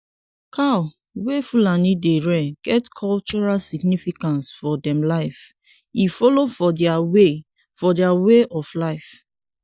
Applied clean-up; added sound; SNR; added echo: neural mask model DeepFilterNet 3.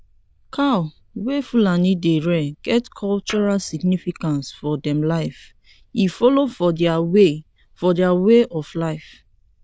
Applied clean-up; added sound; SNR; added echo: neural diffusion model UNIVERSE++.